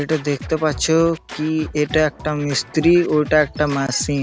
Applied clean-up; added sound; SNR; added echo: none; Scratching (performance technique); 15 dB; none.